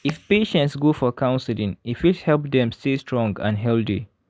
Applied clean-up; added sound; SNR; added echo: none; none; none; none.